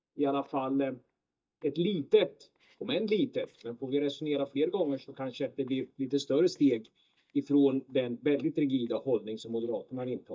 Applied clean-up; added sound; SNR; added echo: neural mask model DeepFilterNet 3.